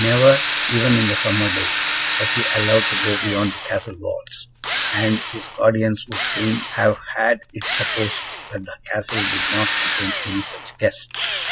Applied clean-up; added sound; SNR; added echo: none; Drill; 2 dB; none.